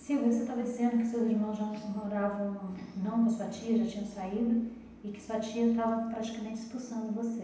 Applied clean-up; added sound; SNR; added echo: none; none; none; reverberation time 0.9 s.